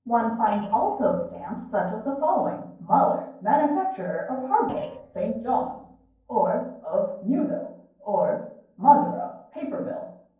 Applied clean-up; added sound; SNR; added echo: neural separator model SepFormer DNS4.